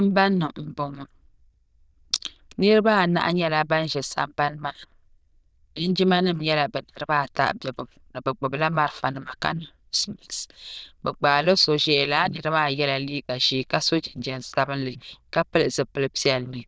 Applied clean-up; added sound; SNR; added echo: neural diffusion model UNIVERSE++.